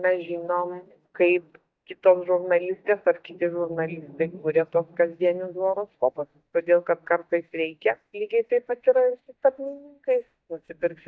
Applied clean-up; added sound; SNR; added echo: neural mask model DeepFilterNet 3.